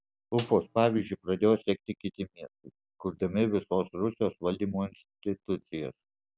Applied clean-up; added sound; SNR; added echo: none; Snare drum; 19 dB; none.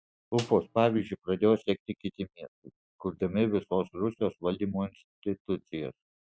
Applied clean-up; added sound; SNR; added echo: classical method Wiener filter.